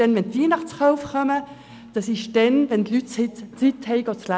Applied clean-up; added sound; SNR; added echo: none; none; none; none.